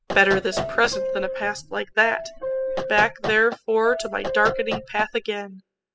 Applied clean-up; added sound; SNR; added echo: classical method spectral subtraction.